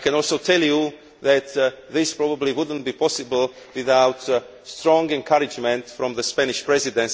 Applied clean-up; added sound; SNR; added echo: none; none; none; none.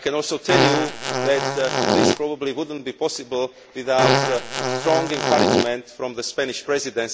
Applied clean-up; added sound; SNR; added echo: none; Fart; -3 dB; none.